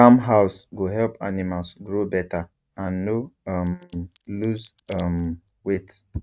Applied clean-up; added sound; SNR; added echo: neural mask model RNNoise.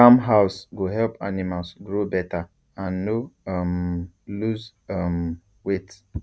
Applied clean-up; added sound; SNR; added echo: none; none; none; none.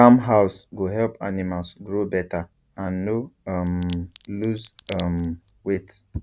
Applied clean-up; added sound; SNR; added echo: none; Crack; 15 dB; none.